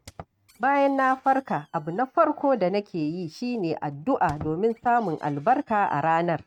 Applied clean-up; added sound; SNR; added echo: neural mask model RNNoise.